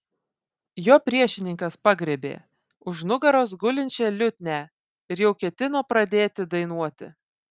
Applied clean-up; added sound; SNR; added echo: none; none; none; none.